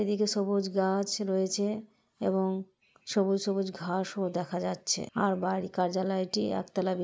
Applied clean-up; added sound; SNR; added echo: none; none; none; none.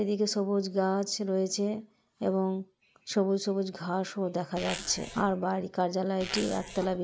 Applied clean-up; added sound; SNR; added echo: none; Zipper (clothing); 10 dB; none.